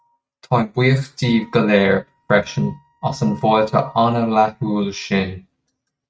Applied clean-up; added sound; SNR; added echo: neural mask model RNNoise.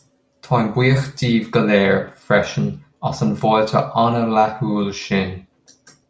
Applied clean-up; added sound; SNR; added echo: none; none; none; none.